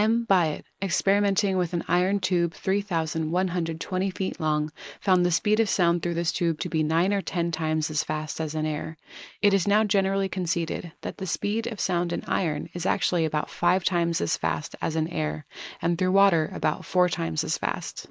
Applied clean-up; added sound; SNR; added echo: neural mask model Resemble Enhance denoiser.